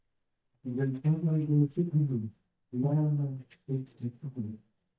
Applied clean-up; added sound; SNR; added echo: neural mask model DeepFilterNet 3.